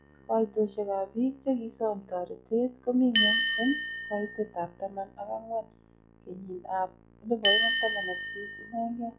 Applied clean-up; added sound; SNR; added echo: classical method log-MMSE.